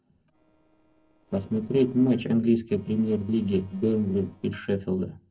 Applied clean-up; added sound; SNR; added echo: neural separator model SepFormer DNS4.